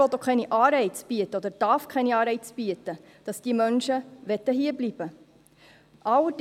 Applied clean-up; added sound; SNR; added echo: none; none; none; none.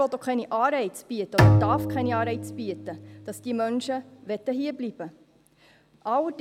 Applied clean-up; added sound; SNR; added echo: none; Bowed string instrument; -3 dB; none.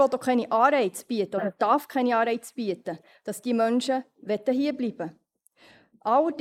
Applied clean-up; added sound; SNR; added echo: neural mask model Resemble Enhance denoiser.